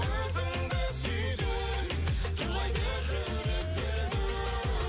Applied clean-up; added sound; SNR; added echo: none; none; none; none.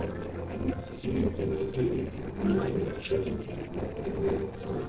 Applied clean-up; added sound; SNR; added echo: neural separator model SepFormer DNS4.